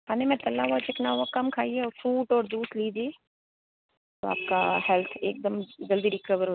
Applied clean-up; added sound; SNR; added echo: none; none; none; none.